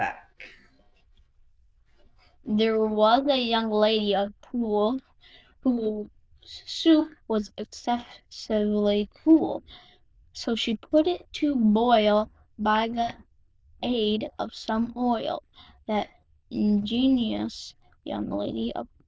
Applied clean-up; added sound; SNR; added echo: neural diffusion model UNIVERSE++.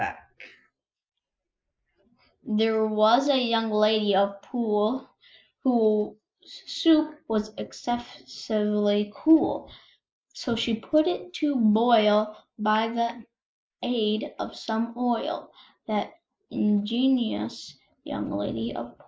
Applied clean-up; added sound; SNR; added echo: neural mask model Resemble Enhance denoiser.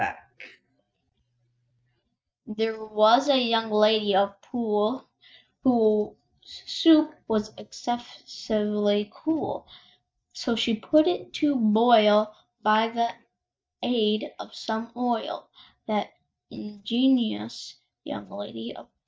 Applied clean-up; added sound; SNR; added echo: neural mask model DeepFilterNet 3.